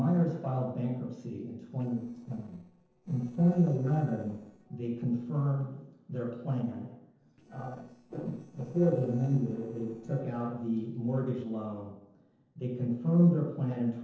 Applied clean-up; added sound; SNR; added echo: neural separator model SepFormer DNS4.